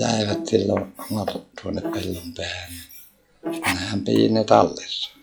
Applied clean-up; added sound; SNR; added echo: classical method log-MMSE.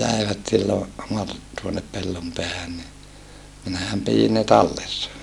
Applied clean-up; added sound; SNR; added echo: none; none; none; none.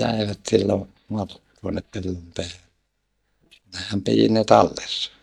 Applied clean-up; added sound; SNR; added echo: neural mask model DeepFilterNet 3.